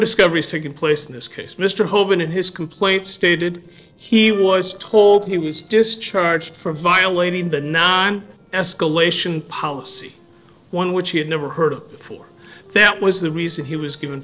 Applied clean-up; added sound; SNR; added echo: neural separator model SepFormer DNS4.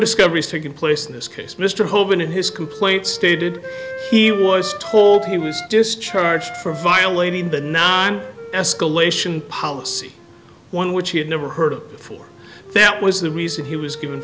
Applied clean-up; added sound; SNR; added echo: none; Wind instrument, woodwind instrument; 15 dB; none.